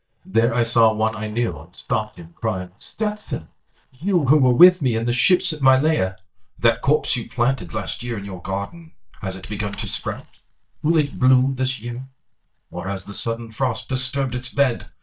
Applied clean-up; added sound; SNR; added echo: neural mask model DeepFilterNet 3.